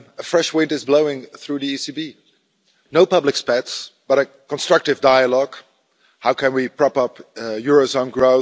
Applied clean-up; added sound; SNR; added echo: none; none; none; none.